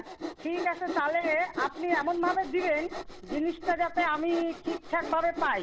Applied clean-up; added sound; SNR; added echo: none; Sawing; 9 dB; none.